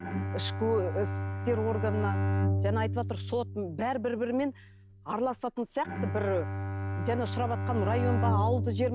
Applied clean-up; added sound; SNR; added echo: none; Bowed string instrument; 0 dB; none.